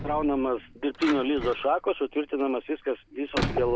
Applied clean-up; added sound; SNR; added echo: none; Door; 9 dB; none.